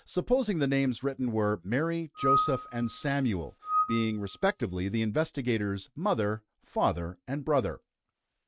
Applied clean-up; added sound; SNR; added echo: neural mask model RNNoise.